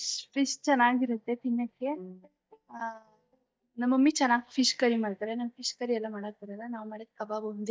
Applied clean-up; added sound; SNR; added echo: neural mask model DeepFilterNet 3.